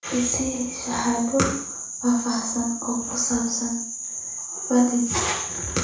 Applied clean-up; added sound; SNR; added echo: none; none; none; reverberation time 0.7 s.